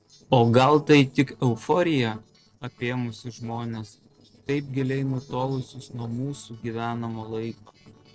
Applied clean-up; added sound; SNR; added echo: neural separator model SepFormer DNS4.